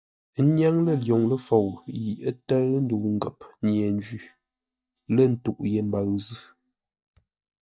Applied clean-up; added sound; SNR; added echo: neural mask model DeepFilterNet 3.